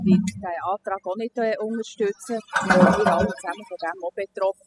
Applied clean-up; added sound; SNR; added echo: classical method spectral subtraction.